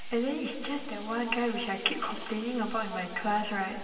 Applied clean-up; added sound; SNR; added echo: none; Drill; 19 dB; reverberation time 2.4 s.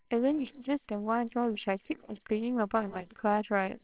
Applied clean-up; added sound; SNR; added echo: neural separator model SepFormer WHAMR!.